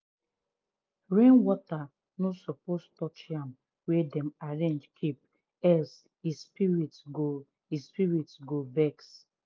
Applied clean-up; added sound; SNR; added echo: none; none; none; none.